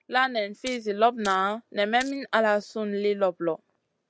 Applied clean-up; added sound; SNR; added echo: none; Glass; 19 dB; none.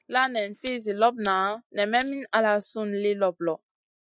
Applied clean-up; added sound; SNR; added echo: classical method Wiener filter.